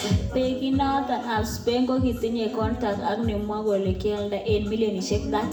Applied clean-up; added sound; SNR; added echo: none; none; none; reverberation time 0.8 s.